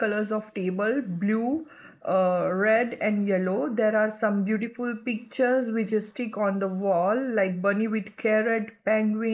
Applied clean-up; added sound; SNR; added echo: neural mask model Resemble Enhance denoiser.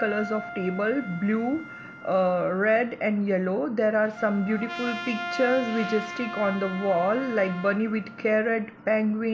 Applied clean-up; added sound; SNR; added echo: none; Wind instrument, woodwind instrument + Trumpet; 12 dB; none.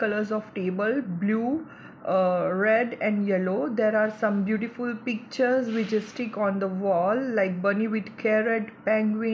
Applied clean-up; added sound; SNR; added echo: none; none; none; none.